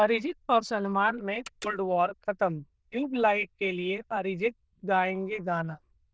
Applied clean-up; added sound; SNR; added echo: neural diffusion model UNIVERSE++.